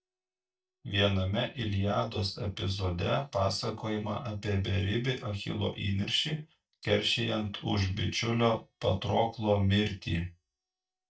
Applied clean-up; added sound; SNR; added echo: neural mask model DeepFilterNet 3.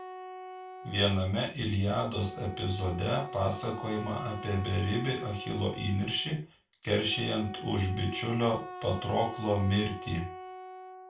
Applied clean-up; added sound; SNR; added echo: none; Wind instrument, woodwind instrument; 12 dB; reverberation time 0.3 s.